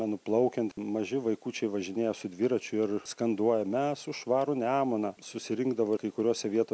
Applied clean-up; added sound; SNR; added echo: none; none; none; none.